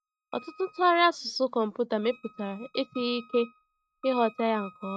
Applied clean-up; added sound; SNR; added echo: neural mask model RNNoise.